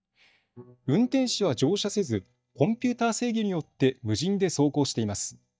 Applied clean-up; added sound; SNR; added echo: neural mask model DeepFilterNet 3.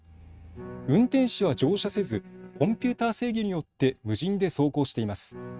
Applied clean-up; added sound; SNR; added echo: neural mask model RNNoise.